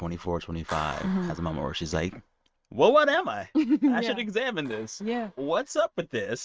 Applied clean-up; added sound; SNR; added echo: neural mask model RNNoise.